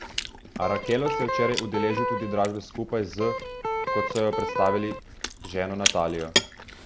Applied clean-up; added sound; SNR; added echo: none; Electric guitar + Chewing, mastication; 1 dB; none.